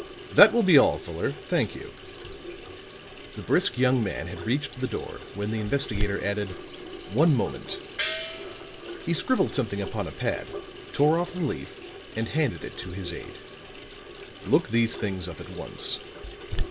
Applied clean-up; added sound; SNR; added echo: none; Gong + Sink (filling or washing) / Water tap, faucet; 9 dB; none.